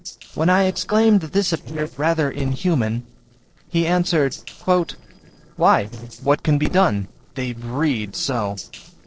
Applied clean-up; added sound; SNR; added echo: neural separator model SepFormer DNS4.